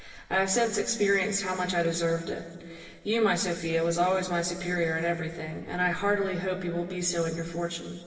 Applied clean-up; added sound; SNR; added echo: neural separator model SepFormer DNS4.